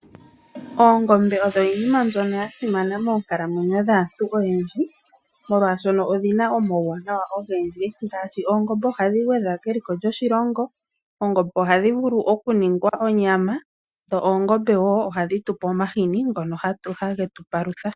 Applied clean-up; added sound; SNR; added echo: classical method Wiener filter.